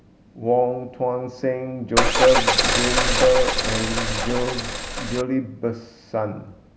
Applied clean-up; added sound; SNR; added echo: none; Car; -3 dB; none.